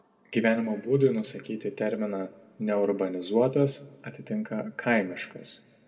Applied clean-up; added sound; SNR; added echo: none; none; none; reverberation time 1.3 s.